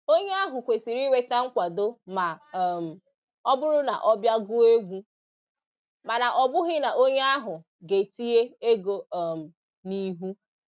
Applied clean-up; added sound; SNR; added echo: none; none; none; none.